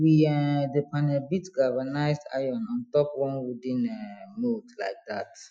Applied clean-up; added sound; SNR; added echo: classical method Wiener filter.